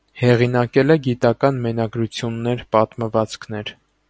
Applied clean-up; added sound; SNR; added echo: none; none; none; none.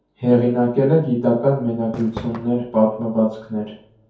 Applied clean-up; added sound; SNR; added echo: none; Fireworks; 16 dB; reverberation time 0.6 s.